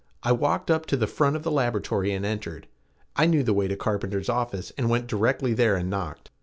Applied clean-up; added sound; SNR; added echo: none; none; none; none.